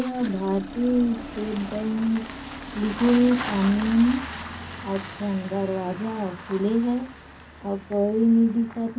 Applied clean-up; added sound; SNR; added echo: none; Engine starting; 12 dB; reverberation time 0.4 s.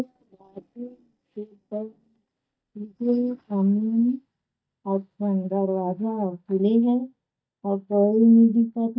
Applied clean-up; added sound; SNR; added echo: neural mask model DeepFilterNet 3.